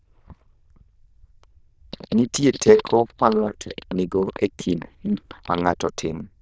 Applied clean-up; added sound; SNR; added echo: neural diffusion model UNIVERSE++.